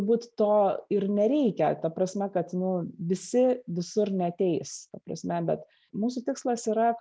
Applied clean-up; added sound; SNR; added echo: none; none; none; none.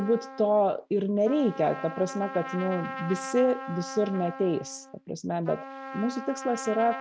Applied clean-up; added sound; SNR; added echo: none; Trumpet; 12 dB; none.